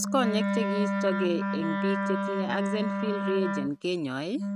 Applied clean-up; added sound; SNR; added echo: neural mask model RNNoise.